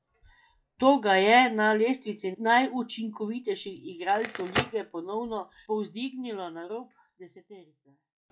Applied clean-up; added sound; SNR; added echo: classical method log-MMSE.